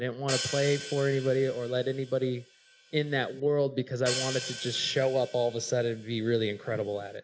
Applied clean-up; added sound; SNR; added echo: none; Hi-hat; 11 dB; none.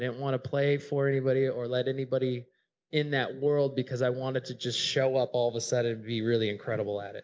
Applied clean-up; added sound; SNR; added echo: none; none; none; none.